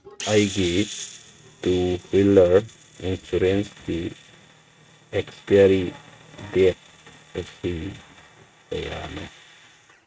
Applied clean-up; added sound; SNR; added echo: neural mask model RNNoise.